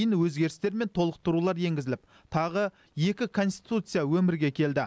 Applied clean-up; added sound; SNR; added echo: none; none; none; none.